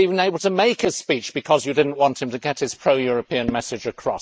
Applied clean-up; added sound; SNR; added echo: neural mask model Resemble Enhance denoiser.